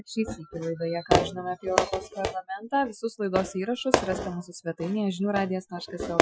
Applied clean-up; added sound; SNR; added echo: classical method Wiener filter.